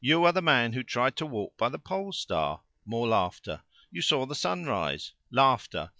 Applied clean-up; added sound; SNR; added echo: none; none; none; none.